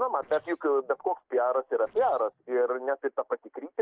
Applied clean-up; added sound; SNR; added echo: neural separator model SepFormer DNS4.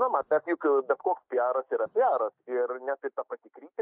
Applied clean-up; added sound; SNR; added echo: neural mask model DeepFilterNet 3.